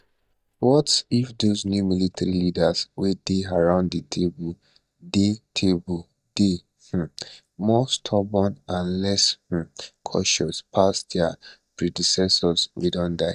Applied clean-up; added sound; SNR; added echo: neural mask model DeepFilterNet 3.